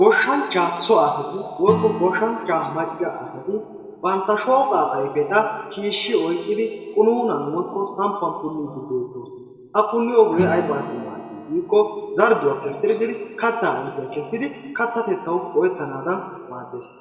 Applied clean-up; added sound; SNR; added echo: none; Acoustic guitar / Strum; 16 dB; reverberation time 1.9 s.